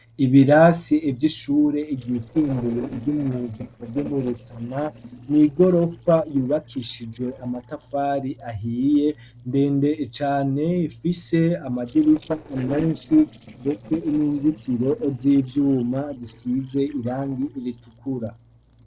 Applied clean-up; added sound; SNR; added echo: neural separator model SepFormer DNS4.